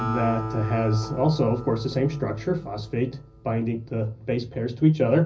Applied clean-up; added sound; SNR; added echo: none; Acoustic guitar; 12 dB; reverberation time 0.4 s.